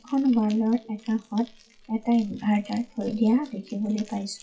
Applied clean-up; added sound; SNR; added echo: classical method WPE with log-MMSE.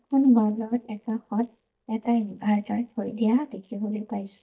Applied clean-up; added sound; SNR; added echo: neural mask model DeepFilterNet 3.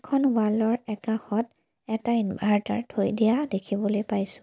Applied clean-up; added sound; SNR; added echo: none; none; none; none.